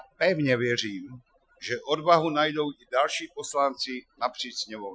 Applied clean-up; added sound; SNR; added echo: classical method Wiener filter.